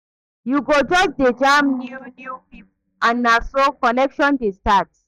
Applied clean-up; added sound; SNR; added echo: neural mask model DeepFilterNet 3.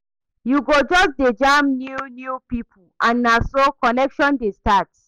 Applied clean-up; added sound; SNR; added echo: none; none; none; none.